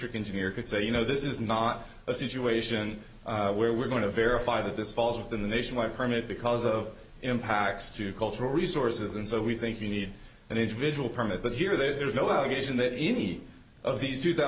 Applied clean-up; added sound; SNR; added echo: none; Knock; 16 dB; none.